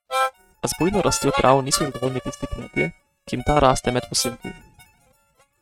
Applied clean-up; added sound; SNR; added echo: neural mask model RNNoise.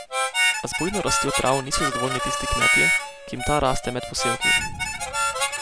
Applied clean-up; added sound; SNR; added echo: none; Harmonica; -4 dB; none.